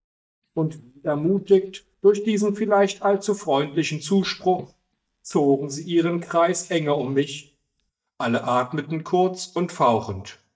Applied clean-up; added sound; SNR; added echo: neural mask model DeepFilterNet 3.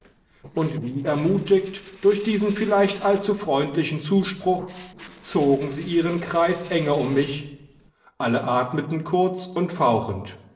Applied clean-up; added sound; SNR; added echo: neural separator model SepFormer DNS4.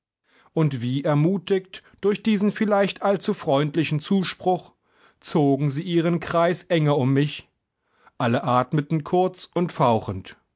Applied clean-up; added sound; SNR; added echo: none; none; none; none.